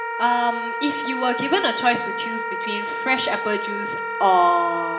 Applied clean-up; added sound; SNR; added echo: none; Wind instrument, woodwind instrument; 4 dB; reverberation time 1.1 s.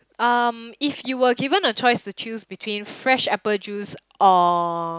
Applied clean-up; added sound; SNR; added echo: none; none; none; none.